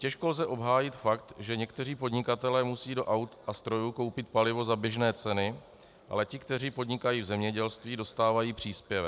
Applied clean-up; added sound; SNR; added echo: none; none; none; none.